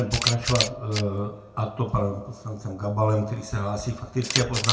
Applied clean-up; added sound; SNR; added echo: none; Camera; 6 dB; reverberation time 0.3 s.